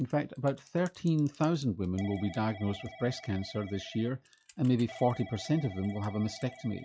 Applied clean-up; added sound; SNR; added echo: classical method log-MMSE.